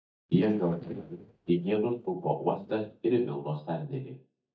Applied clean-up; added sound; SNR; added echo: neural mask model DeepFilterNet 3.